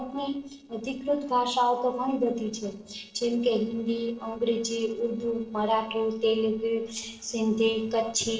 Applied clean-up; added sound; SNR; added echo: neural separator model SepFormer DNS4.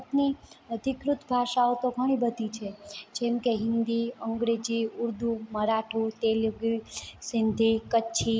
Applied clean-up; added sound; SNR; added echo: none; none; none; none.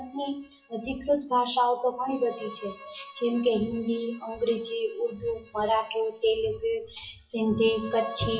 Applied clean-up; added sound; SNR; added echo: classical method WPE with log-MMSE.